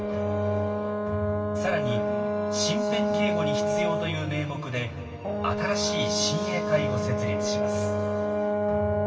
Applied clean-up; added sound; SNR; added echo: none; Brass instrument; -3 dB; reverberation time 2.5 s.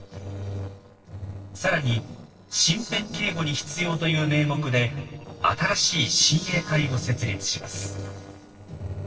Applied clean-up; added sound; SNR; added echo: neural separator model SepFormer DNS4.